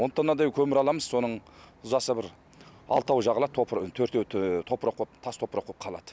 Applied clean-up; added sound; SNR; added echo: none; none; none; none.